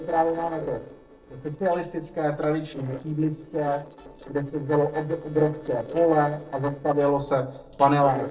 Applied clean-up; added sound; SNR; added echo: neural separator model SepFormer DNS4.